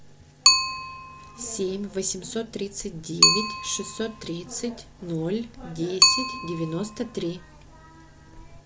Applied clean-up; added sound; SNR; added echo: none; Bicycle; -5 dB; none.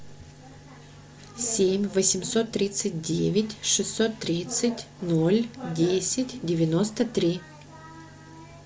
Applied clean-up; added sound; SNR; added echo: none; none; none; none.